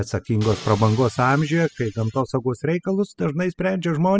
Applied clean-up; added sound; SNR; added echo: classical method spectral subtraction.